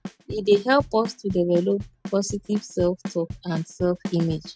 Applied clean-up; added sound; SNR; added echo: none; Bass drum / Snare drum / Drum kit; 12 dB; none.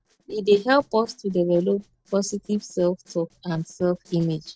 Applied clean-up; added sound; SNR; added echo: neural separator model SepFormer DNS4.